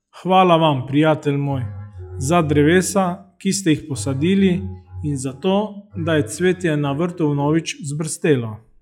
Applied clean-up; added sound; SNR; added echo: classical method log-MMSE.